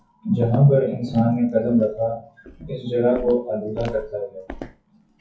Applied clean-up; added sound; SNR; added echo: classical method WPE with log-MMSE.